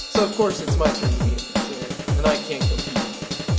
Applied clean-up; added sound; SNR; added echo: none; Drum / Drum kit; -3 dB; reverberation time 1.8 s.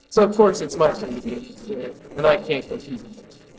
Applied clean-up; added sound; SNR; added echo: neural separator model SepFormer DNS4.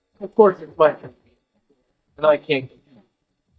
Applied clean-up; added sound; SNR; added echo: neural mask model DeepFilterNet 3.